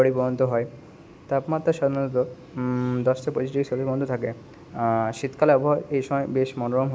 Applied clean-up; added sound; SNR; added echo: none; none; none; none.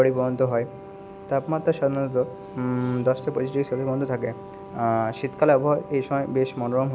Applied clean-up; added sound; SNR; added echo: none; Brass instrument; 17 dB; none.